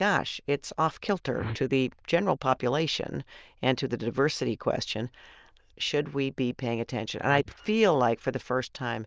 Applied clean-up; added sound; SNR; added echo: neural diffusion model UNIVERSE++.